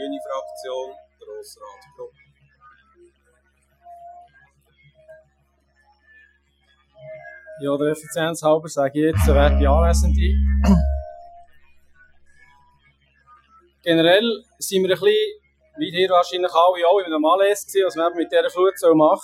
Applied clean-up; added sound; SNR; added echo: classical method Wiener filter.